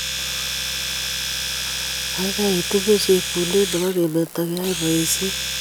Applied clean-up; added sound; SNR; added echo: none; Domestic sounds, home sounds; 4 dB; none.